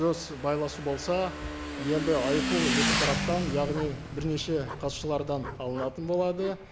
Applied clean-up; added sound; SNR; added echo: none; Motorcycle / Engine; 3 dB; none.